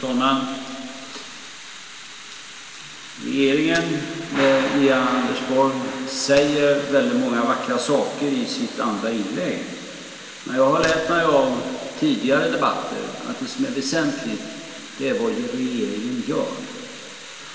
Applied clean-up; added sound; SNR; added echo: none; Thunder / Rain; 13 dB; reverberation time 2.6 s.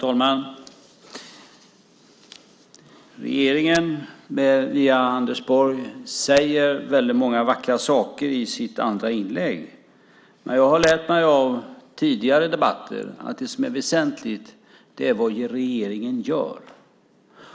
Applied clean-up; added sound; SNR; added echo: none; none; none; none.